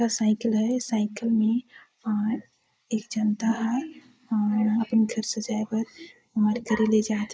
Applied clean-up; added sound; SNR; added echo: neural mask model Resemble Enhance denoiser.